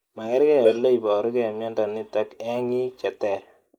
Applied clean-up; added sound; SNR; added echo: neural mask model Resemble Enhance denoiser.